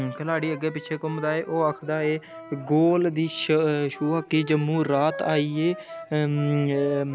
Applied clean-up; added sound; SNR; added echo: none; Wind instrument, woodwind instrument; 16 dB; none.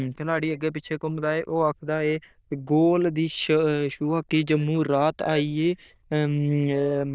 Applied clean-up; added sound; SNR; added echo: neural diffusion model UNIVERSE++.